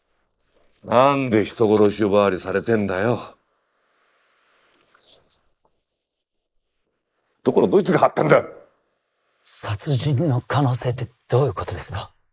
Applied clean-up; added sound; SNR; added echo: neural mask model Resemble Enhance denoiser.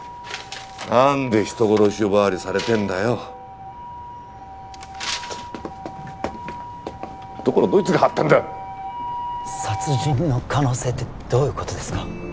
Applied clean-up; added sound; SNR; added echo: none; Wind instrument, woodwind instrument; 20 dB; none.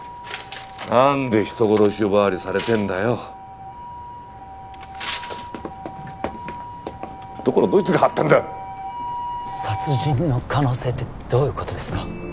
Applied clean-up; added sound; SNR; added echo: none; none; none; none.